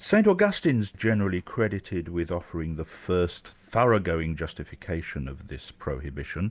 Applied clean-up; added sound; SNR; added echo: none; none; none; none.